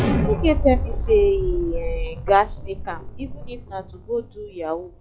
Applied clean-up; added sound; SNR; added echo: classical method log-MMSE.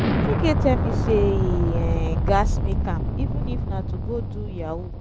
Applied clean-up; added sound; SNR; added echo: none; Explosion; -4 dB; none.